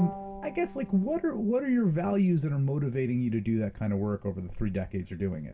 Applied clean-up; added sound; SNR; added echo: none; Bowed string instrument; 19 dB; reverberation time 0.2 s.